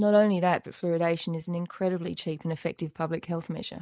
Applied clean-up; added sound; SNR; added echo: neural mask model Resemble Enhance denoiser.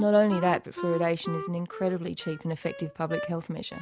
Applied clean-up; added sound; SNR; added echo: none; Wind instrument, woodwind instrument; 11 dB; none.